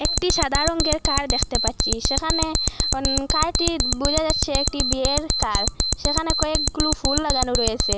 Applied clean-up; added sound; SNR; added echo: none; Alarm; -4 dB; none.